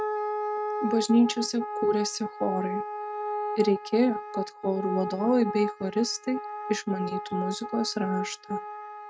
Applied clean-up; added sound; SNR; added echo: neural mask model RNNoise.